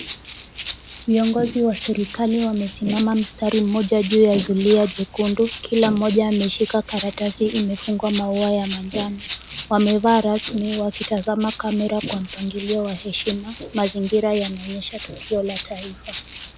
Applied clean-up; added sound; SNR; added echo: none; Rattle (instrument); 14 dB; none.